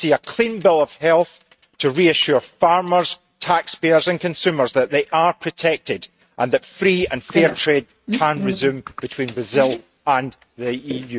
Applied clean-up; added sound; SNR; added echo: neural mask model RNNoise.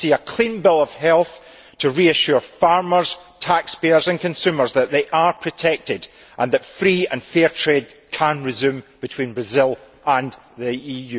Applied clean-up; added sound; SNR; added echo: none; none; none; none.